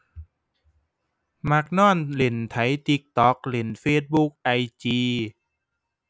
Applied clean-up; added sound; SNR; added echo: none; none; none; none.